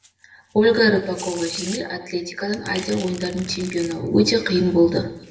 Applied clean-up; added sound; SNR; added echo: none; Domestic sounds, home sounds; 18 dB; reverberation time 1.0 s.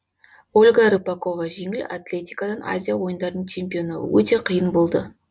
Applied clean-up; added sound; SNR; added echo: none; none; none; none.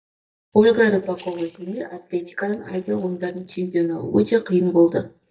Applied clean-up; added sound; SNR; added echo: neural mask model DeepFilterNet 3.